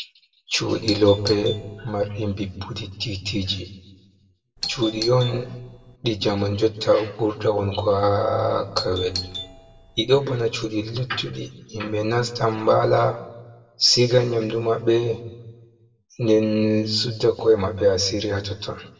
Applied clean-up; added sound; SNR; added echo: none; Doorbell; 11 dB; reverberation time 0.9 s.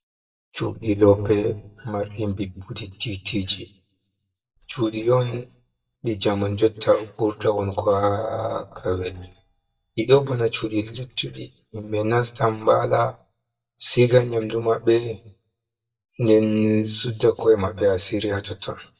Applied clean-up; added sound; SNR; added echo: neural mask model DeepFilterNet 3.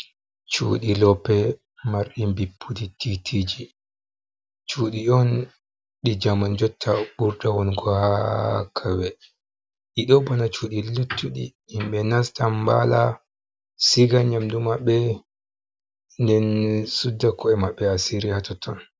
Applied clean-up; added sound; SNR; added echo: none; none; none; none.